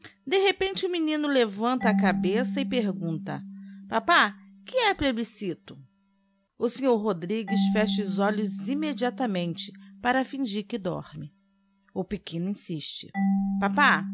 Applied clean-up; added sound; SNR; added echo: none; Marimba, xylophone / Wood; 5 dB; none.